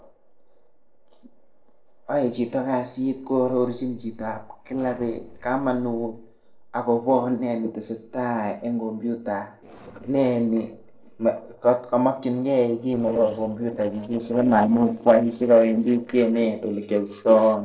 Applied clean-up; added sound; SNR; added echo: neural separator model SepFormer DNS4.